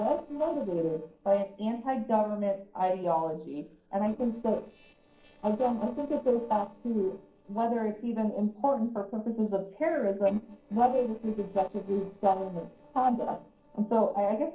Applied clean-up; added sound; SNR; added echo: neural separator model SepFormer DNS4.